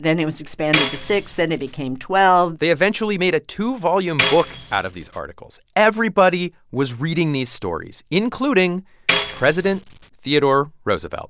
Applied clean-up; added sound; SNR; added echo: none; Tambourine; 6 dB; none.